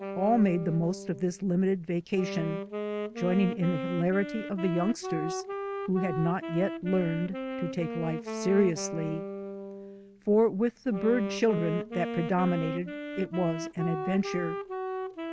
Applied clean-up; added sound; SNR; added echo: none; Wind instrument, woodwind instrument; 7 dB; none.